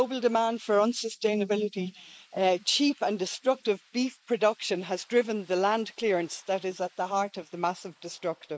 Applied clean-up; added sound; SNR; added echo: neural mask model Resemble Enhance denoiser.